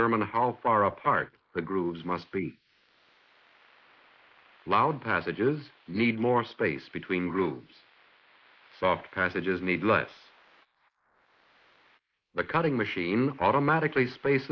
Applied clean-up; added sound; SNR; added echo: neural mask model Resemble Enhance denoiser.